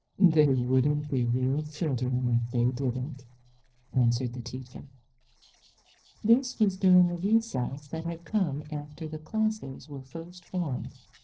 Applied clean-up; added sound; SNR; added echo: neural separator model SepFormer DNS4.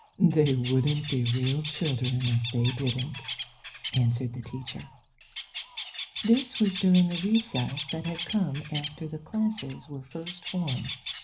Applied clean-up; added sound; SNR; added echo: none; Bird; 10 dB; reverberation time 0.5 s.